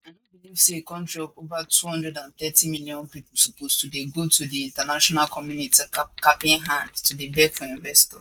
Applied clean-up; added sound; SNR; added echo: neural mask model DeepFilterNet 3.